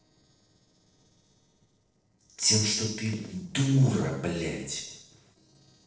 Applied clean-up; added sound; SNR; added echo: neural separator model SepFormer DNS4.